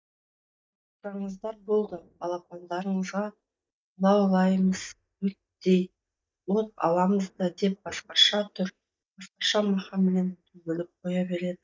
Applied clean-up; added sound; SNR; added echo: neural mask model DeepFilterNet 3.